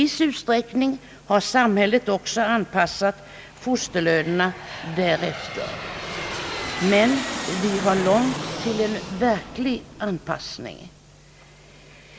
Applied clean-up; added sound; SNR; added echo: none; Aircraft; 11 dB; none.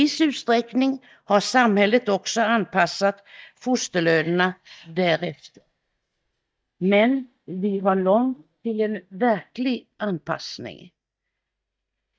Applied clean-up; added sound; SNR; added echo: neural mask model DeepFilterNet 3.